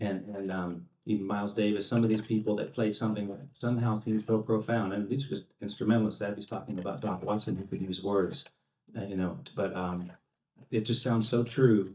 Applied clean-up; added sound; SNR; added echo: neural mask model DeepFilterNet 3.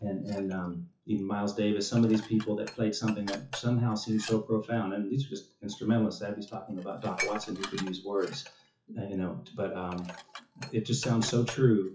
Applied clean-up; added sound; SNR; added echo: classical method WPE with log-MMSE.